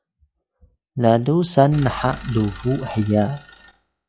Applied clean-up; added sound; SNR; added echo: classical method log-MMSE.